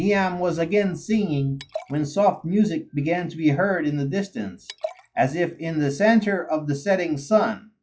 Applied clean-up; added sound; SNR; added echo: classical method log-MMSE.